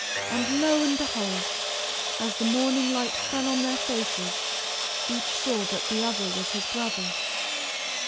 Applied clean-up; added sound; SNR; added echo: none; Sawing; -1 dB; none.